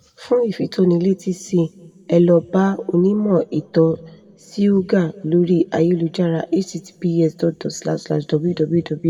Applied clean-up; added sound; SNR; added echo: none; none; none; reverberation time 2.4 s.